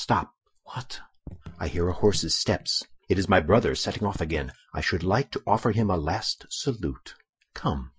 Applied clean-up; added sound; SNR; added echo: classical method Wiener filter.